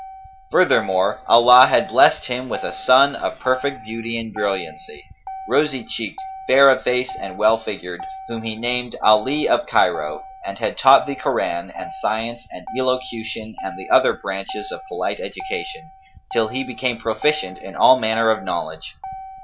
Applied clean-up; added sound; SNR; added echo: none; Motor vehicle (road); 16 dB; none.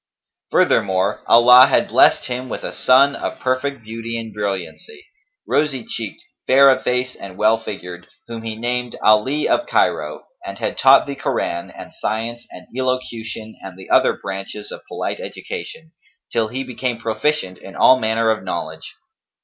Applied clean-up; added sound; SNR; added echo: none; none; none; none.